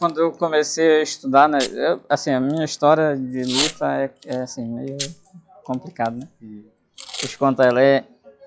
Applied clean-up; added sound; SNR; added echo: classical method log-MMSE.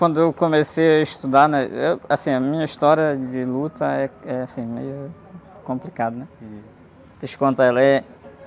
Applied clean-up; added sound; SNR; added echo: none; none; none; none.